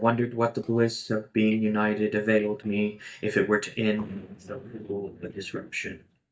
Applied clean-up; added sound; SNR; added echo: neural mask model DeepFilterNet 3.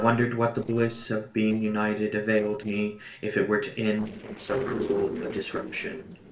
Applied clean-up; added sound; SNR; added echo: neural separator model SepFormer DNS4.